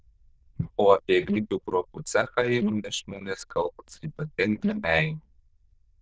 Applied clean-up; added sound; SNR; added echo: neural diffusion model UNIVERSE++.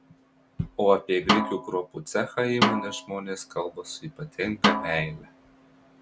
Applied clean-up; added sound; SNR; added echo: none; Snare drum; 0 dB; none.